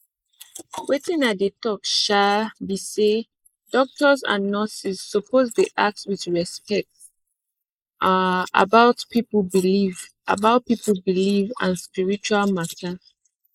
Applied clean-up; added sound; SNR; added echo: neural mask model Resemble Enhance denoiser.